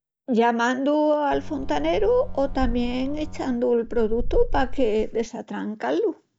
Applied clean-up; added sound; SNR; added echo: none; Boat, Water vehicle; 3 dB; none.